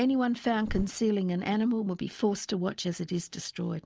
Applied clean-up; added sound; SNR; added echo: none; Bird; 14 dB; none.